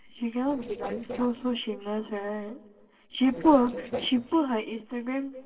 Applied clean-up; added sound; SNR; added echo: neural separator model SepFormer DNS4.